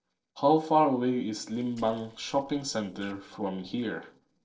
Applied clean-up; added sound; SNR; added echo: neural separator model SepFormer DNS4.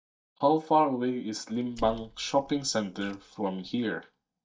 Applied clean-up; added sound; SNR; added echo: neural mask model DeepFilterNet 3.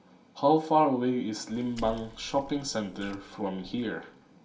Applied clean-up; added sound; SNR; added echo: none; Water / Splash, splatter; 19 dB; reverberation time 0.2 s.